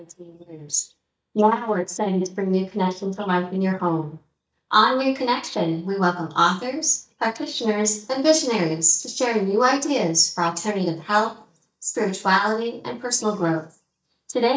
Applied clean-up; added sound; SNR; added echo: neural mask model DeepFilterNet 3.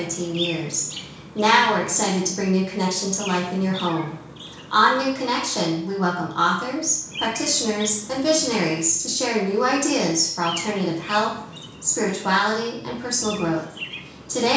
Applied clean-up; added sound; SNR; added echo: none; Chirp, tweet; 16 dB; reverberation time 0.6 s.